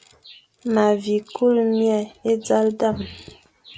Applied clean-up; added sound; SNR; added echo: none; none; none; none.